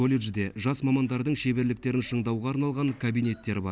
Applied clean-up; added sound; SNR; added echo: none; none; none; none.